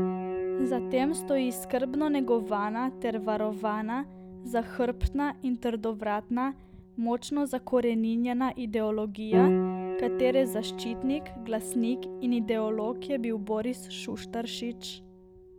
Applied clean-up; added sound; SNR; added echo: none; Piano; 5 dB; none.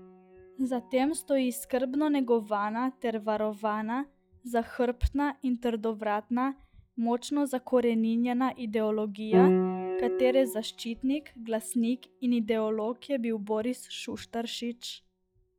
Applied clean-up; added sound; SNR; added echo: classical method log-MMSE.